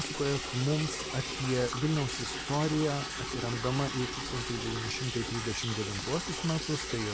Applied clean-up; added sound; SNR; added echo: none; Liquid; 4 dB; none.